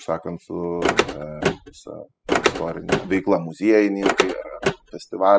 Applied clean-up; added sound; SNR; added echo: classical method spectral subtraction.